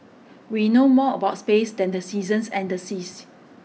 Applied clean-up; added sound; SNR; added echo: none; none; none; none.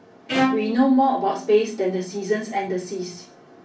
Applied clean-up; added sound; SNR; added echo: none; Bowed string instrument; 6 dB; reverberation time 0.3 s.